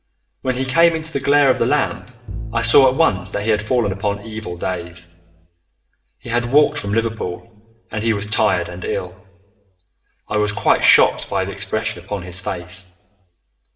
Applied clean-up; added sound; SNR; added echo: none; Bowed string instrument; 14 dB; reverberation time 0.8 s.